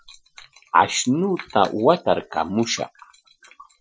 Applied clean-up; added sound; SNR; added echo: classical method Wiener filter.